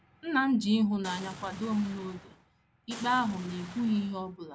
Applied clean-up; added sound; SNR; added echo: none; Boom; 15 dB; none.